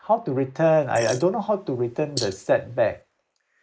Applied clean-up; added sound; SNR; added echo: neural mask model Resemble Enhance denoiser.